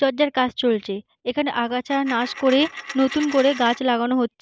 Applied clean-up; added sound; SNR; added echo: none; Coin (dropping); 14 dB; none.